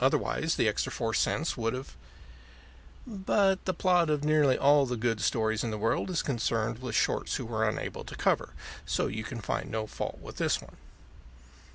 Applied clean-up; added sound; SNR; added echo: none; Bird vocalization, bird call, bird song; 20 dB; none.